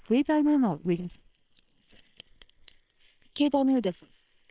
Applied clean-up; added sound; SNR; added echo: neural separator model SepFormer WHAM!.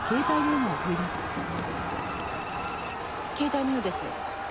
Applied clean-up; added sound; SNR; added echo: none; Crowd; 1 dB; none.